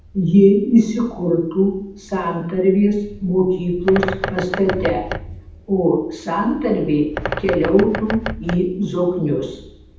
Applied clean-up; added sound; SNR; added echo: none; Bird; 12 dB; reverberation time 0.8 s.